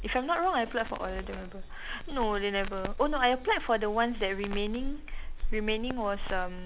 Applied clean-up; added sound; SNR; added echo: none; Crackle; 4 dB; none.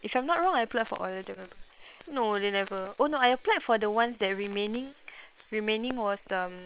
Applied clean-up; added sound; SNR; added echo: neural separator model SepFormer WHAM!.